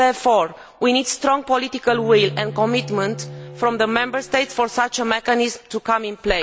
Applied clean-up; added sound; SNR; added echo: none; Bowed string instrument; 15 dB; none.